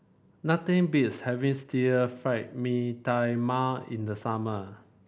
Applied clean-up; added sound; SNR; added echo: none; none; none; none.